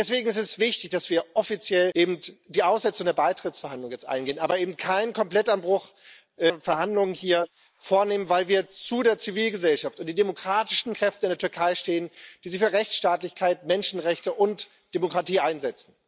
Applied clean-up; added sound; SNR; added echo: neural mask model Resemble Enhance denoiser.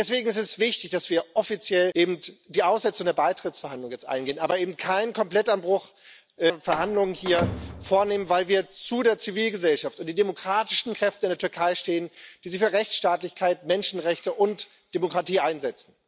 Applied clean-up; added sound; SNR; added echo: none; Slam; 11 dB; none.